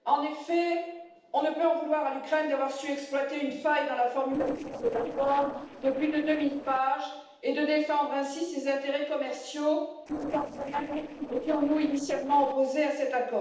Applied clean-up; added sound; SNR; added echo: neural separator model SepFormer DNS4.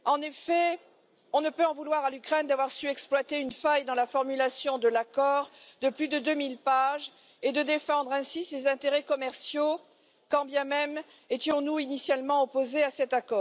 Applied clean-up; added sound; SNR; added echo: none; none; none; none.